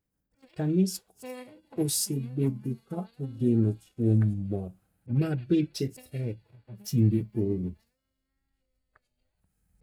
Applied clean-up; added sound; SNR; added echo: neural mask model DeepFilterNet 3.